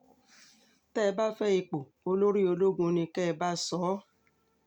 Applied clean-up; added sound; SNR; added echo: none; none; none; none.